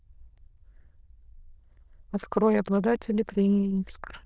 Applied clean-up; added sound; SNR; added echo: neural diffusion model UNIVERSE++.